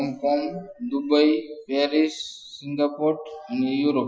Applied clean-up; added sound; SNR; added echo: classical method Wiener filter.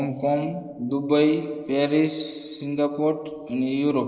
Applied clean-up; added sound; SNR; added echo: neural mask model Resemble Enhance denoiser.